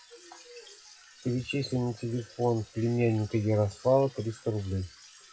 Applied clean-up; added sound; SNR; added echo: classical method WPE with log-MMSE.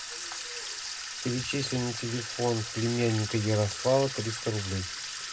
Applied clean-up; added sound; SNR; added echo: none; Sink (filling or washing) / Water tap, faucet; 7 dB; reverberation time 0.2 s.